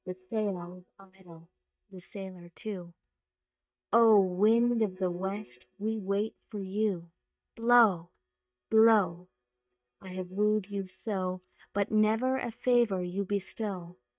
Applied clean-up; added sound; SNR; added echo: neural mask model DeepFilterNet 3.